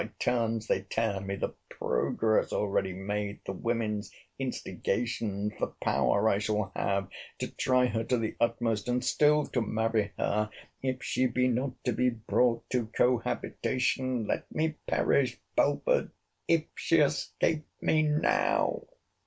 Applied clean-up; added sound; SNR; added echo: none; none; none; none.